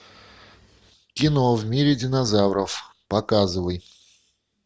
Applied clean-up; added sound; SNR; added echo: none; none; none; none.